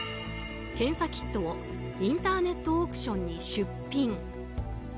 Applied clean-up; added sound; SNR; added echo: none; none; none; none.